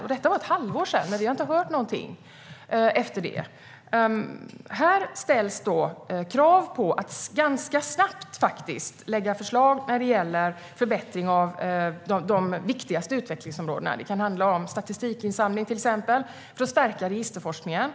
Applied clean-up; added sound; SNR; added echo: none; none; none; none.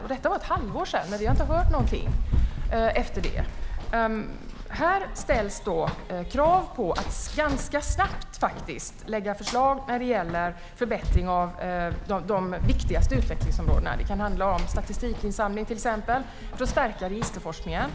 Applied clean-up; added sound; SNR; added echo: none; Run; 0 dB; none.